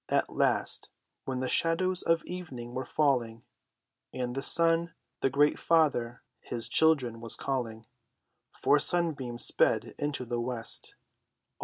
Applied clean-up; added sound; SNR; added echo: none; none; none; none.